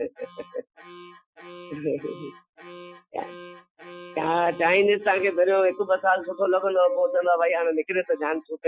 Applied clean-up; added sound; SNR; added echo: classical method Wiener filter.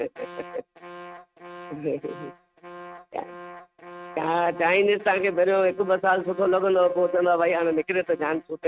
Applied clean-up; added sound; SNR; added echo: neural mask model RNNoise.